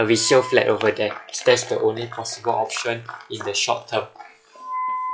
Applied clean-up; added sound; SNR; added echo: classical method log-MMSE.